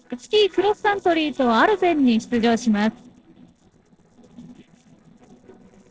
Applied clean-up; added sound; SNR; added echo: neural separator model SepFormer DNS4.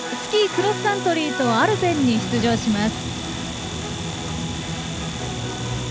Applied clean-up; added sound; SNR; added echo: none; Domestic sounds, home sounds; 12 dB; none.